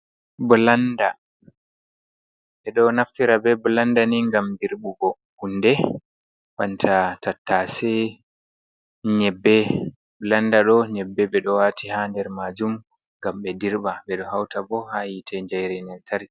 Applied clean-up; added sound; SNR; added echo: none; none; none; none.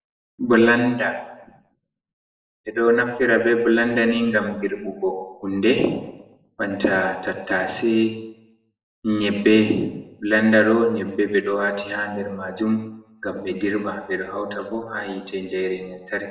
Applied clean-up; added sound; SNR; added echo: none; none; none; reverberation time 0.8 s.